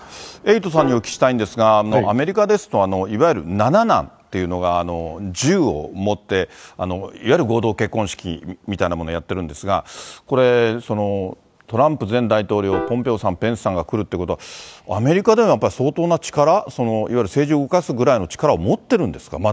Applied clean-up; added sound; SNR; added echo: none; Piano; 15 dB; none.